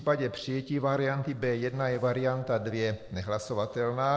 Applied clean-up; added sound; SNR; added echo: neural separator model SepFormer DNS4.